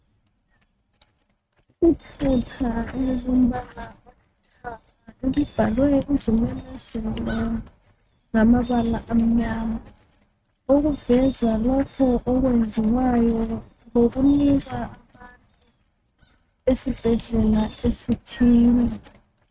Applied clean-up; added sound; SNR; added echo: neural mask model RNNoise.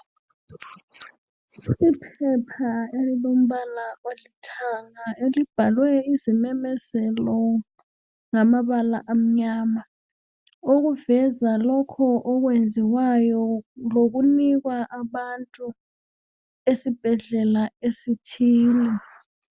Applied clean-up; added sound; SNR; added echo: none; none; none; none.